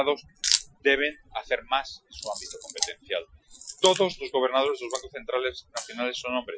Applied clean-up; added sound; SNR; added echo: classical method Wiener filter.